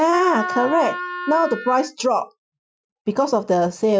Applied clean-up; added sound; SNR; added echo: classical method Wiener filter.